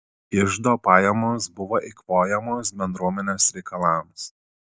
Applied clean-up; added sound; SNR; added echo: none; none; none; none.